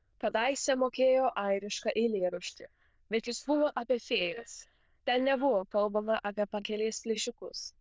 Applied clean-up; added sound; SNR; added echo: neural diffusion model UNIVERSE++.